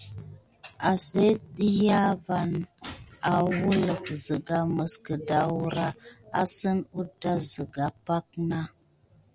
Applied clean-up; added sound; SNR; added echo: none; none; none; none.